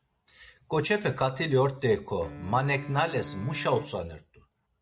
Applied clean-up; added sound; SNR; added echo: none; Wind instrument, woodwind instrument; 15 dB; none.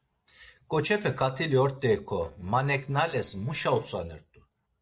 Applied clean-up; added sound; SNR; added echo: neural separator model SepFormer DNS4.